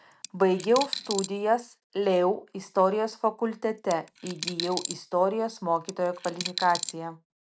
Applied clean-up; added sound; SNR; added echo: none; Coin (dropping); 9 dB; none.